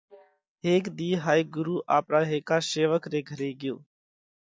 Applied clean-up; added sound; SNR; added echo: neural mask model DeepFilterNet 3.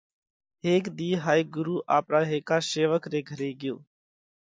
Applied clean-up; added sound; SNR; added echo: neural mask model Resemble Enhance denoiser.